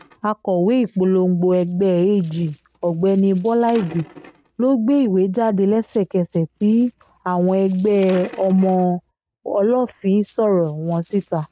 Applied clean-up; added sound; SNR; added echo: neural mask model RNNoise.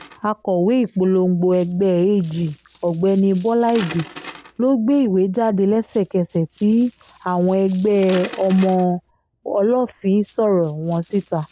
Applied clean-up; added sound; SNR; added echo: none; Coin (dropping); 19 dB; none.